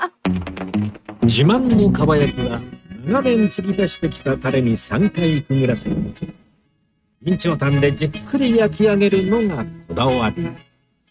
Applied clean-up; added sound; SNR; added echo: neural mask model RNNoise.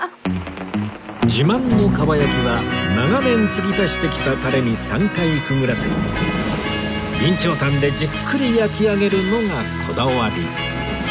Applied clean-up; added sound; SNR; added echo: none; Bird; 13 dB; none.